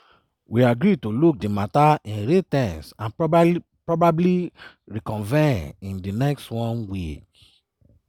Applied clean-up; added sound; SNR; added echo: none; none; none; none.